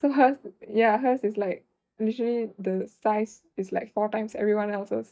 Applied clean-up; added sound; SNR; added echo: neural mask model DeepFilterNet 3.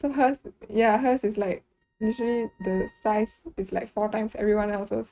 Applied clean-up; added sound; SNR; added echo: neural mask model RNNoise.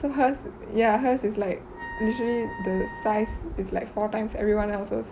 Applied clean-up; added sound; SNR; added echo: none; Wind instrument, woodwind instrument; 14 dB; none.